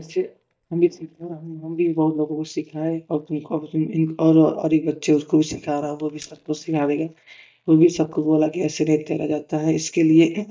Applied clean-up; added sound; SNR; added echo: neural mask model DeepFilterNet 3.